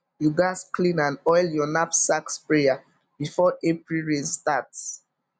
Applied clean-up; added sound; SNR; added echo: none; none; none; none.